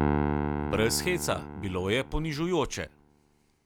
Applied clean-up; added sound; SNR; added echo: none; Piano; 2 dB; none.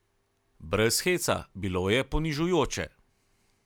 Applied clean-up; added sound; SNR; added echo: none; none; none; none.